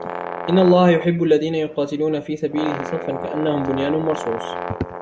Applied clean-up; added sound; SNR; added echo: none; Brass instrument; 10 dB; none.